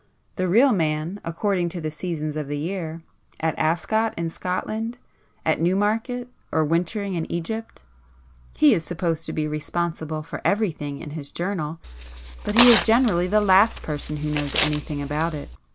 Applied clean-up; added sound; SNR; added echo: none; Tearing; 5 dB; none.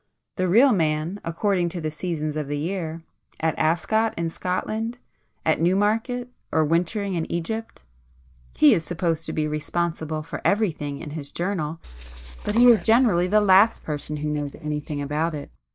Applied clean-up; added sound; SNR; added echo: neural mask model DeepFilterNet 3.